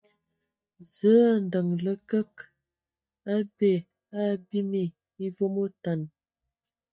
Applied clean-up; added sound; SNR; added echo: neural mask model DeepFilterNet 3.